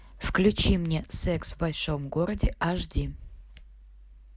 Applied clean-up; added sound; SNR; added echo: none; none; none; none.